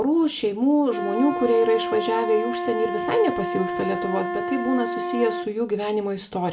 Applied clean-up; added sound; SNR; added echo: none; Wind instrument, woodwind instrument; 6 dB; reverberation time 0.4 s.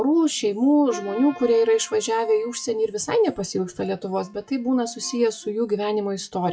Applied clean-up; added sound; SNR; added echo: classical method WPE with log-MMSE.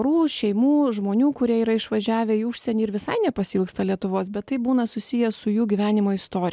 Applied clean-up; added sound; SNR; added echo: none; none; none; none.